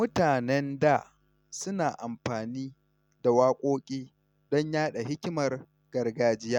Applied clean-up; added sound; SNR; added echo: none; none; none; none.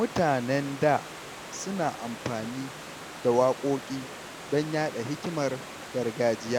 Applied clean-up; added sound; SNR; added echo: none; Stream / Liquid; 12 dB; none.